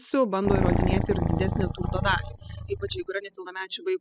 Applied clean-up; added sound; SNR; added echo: classical method spectral subtraction.